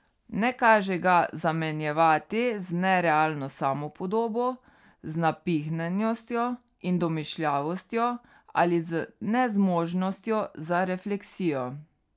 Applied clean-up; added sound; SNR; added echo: none; none; none; none.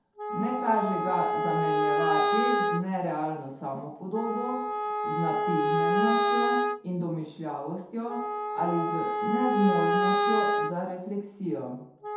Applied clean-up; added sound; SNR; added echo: none; Wind instrument, woodwind instrument; -2 dB; reverberation time 0.8 s.